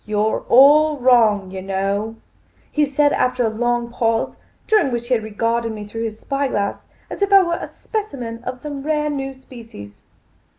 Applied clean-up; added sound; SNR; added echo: none; none; none; none.